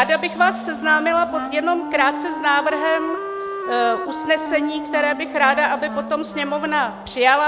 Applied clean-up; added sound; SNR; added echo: none; Wind instrument, woodwind instrument; 9 dB; none.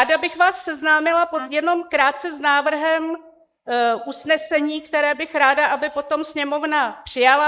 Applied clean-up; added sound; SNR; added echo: neural mask model Resemble Enhance denoiser.